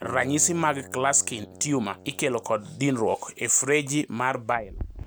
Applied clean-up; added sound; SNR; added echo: none; Keyboard (musical); 19 dB; none.